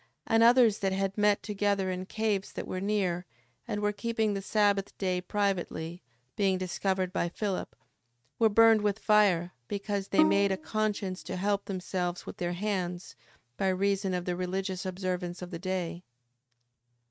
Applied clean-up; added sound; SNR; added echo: neural mask model RNNoise.